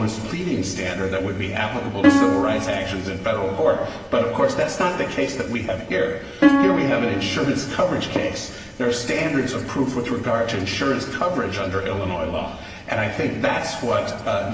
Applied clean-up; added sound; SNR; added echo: none; Plucked string instrument; -2 dB; reverberation time 2.8 s.